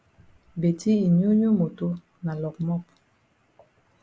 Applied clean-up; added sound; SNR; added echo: none; none; none; none.